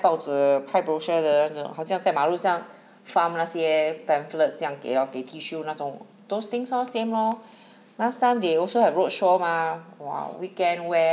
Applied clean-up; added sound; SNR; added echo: none; none; none; none.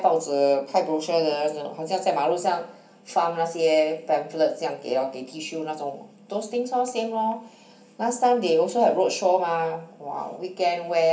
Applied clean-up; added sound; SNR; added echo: none; none; none; reverberation time 0.3 s.